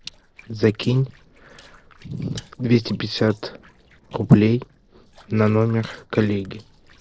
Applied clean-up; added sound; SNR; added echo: neural separator model SepFormer DNS4.